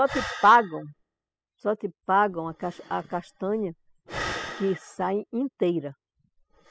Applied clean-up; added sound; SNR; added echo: classical method spectral subtraction.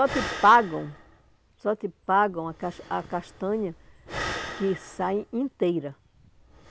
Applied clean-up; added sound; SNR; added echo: none; Breathing; 12 dB; none.